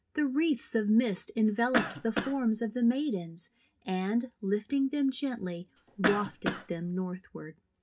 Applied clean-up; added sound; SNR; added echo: none; Cough; 4 dB; reverberation time 0.3 s.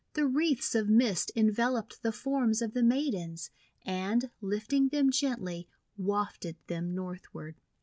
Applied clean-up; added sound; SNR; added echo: none; none; none; none.